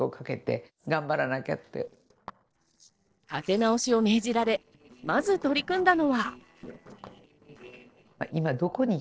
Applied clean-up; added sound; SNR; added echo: neural separator model SepFormer DNS4.